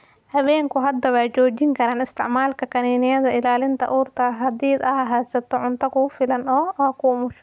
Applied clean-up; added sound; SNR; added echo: none; none; none; none.